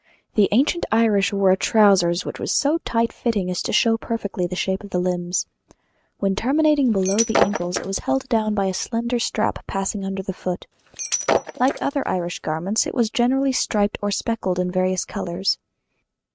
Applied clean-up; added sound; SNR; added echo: neural mask model RNNoise.